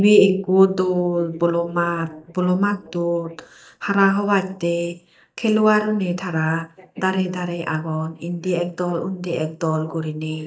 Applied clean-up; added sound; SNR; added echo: neural mask model DeepFilterNet 3.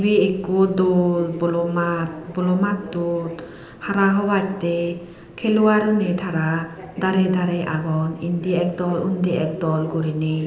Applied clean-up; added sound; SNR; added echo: none; Subway, metro, underground; 18 dB; reverberation time 0.9 s.